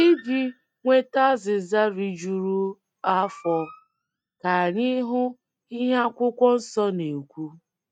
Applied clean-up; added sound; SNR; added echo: neural mask model RNNoise.